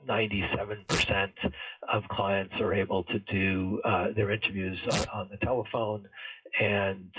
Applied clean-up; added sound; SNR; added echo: classical method WPE with log-MMSE.